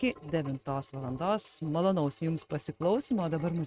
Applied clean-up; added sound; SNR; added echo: neural mask model RNNoise.